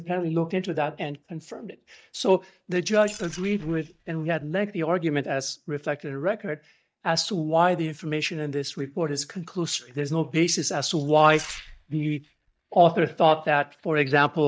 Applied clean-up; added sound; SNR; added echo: neural mask model DeepFilterNet 3.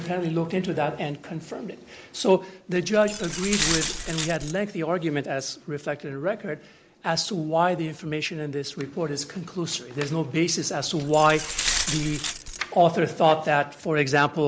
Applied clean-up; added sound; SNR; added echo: none; Glass; 4 dB; none.